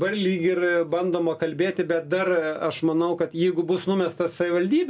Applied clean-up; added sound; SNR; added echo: none; none; none; none.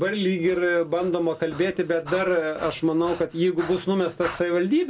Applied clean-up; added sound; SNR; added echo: none; Breathing; 18 dB; none.